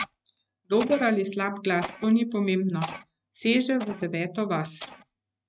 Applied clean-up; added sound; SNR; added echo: neural mask model RNNoise.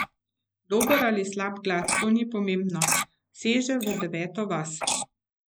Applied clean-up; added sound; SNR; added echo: neural mask model Resemble Enhance denoiser.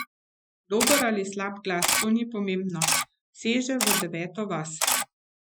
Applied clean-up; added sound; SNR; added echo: classical method Wiener filter.